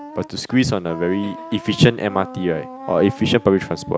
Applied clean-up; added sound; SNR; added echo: none; Wind instrument, woodwind instrument; 16 dB; none.